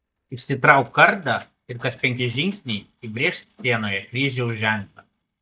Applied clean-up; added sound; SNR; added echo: neural mask model DeepFilterNet 3.